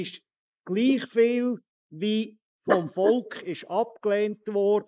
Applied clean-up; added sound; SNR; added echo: neural mask model Resemble Enhance denoiser.